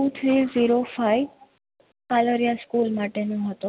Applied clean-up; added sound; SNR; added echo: none; none; none; none.